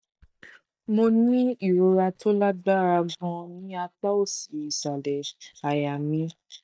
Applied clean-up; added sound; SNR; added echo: neural mask model DeepFilterNet 3.